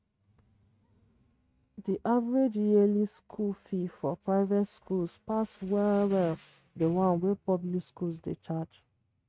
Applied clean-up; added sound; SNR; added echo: neural mask model RNNoise.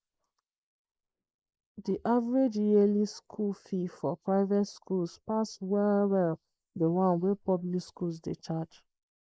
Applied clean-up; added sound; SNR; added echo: neural mask model Resemble Enhance denoiser.